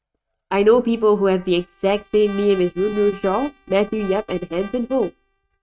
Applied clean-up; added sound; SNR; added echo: neural mask model RNNoise.